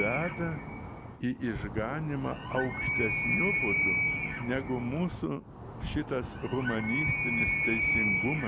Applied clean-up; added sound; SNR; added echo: none; Animal; -1 dB; none.